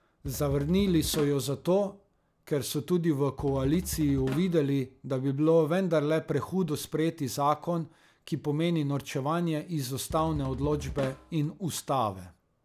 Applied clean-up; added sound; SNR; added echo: none; Drum kit; 13 dB; none.